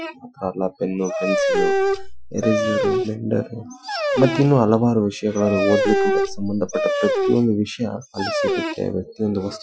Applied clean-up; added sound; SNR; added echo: classical method Wiener filter.